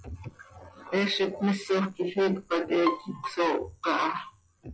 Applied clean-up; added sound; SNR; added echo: classical method log-MMSE.